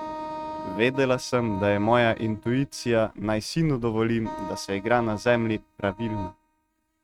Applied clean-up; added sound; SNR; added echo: neural mask model RNNoise.